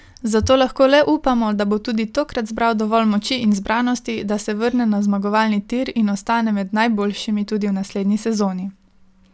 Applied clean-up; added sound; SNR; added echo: none; none; none; none.